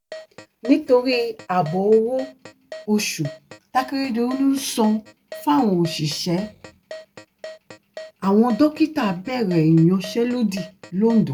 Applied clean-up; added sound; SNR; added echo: none; Keyboard (musical); 19 dB; none.